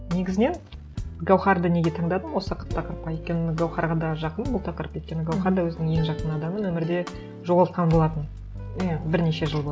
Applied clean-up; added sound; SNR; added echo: none; none; none; none.